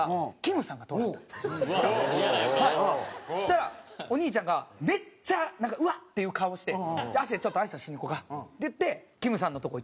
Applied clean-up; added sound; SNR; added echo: none; none; none; none.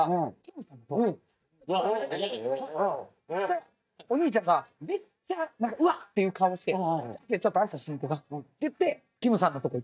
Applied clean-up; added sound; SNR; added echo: neural mask model DeepFilterNet 3.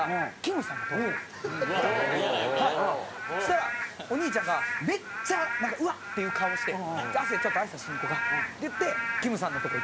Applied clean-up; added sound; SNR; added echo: none; Rain / Frog; 3 dB; none.